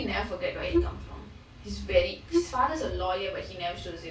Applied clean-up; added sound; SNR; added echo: none; Wind instrument, woodwind instrument; -1 dB; reverberation time 0.3 s.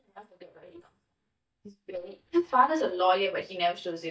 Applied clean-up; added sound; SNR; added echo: neural mask model DeepFilterNet 3.